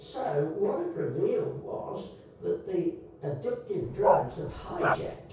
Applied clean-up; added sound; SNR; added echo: none; Bark; -3 dB; reverberation time 0.6 s.